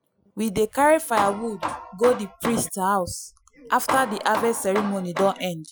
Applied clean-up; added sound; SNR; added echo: classical method Wiener filter.